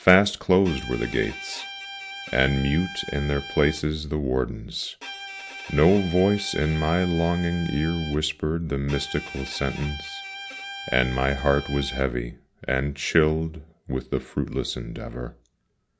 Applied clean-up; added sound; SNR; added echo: none; Bowed string instrument; 13 dB; none.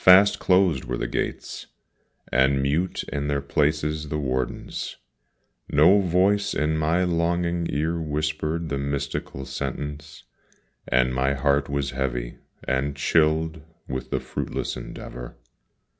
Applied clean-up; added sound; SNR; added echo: none; none; none; none.